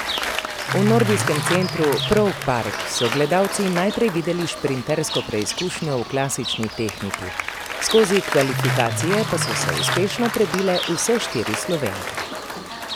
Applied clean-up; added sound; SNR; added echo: none; Bird / Fowl + Applause; 4 dB; none.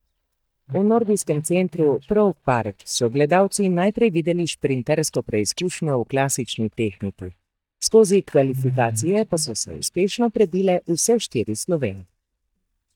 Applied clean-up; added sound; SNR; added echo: neural mask model DeepFilterNet 3.